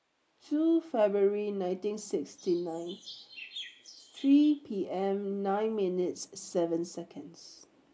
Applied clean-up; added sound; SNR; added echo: neural mask model Resemble Enhance denoiser.